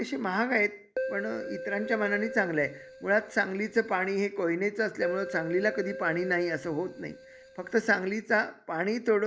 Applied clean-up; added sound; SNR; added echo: none; Keyboard (musical); 10 dB; none.